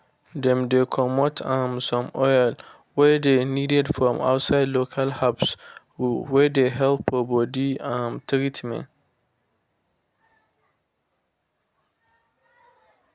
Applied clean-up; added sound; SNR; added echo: none; none; none; none.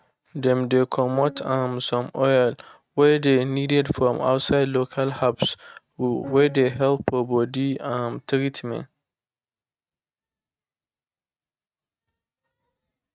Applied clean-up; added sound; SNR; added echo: neural mask model RNNoise.